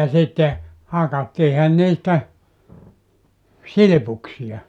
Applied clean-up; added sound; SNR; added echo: none; none; none; none.